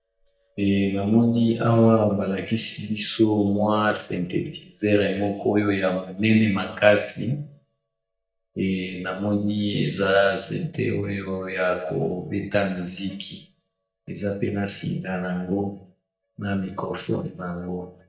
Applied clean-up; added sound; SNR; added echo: neural mask model DeepFilterNet 3.